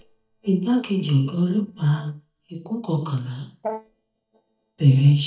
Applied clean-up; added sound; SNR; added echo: neural mask model DeepFilterNet 3.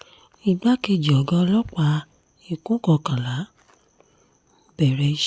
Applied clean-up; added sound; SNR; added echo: none; none; none; none.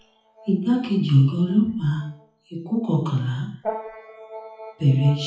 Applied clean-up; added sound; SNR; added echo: classical method WPE with log-MMSE.